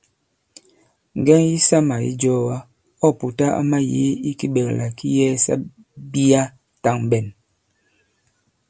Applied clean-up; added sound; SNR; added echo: none; none; none; none.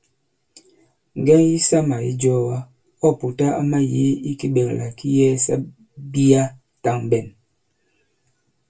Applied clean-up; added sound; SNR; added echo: none; none; none; reverberation time 0.1 s.